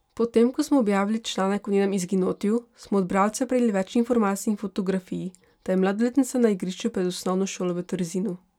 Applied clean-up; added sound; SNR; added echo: none; none; none; none.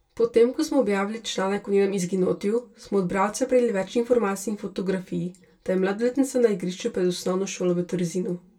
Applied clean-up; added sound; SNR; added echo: none; none; none; reverberation time 0.2 s.